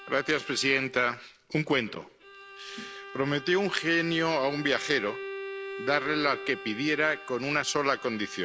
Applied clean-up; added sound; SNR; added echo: none; Bowed string instrument; 13 dB; none.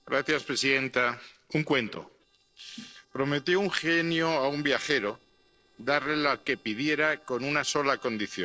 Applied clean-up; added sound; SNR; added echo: neural separator model SepFormer DNS4.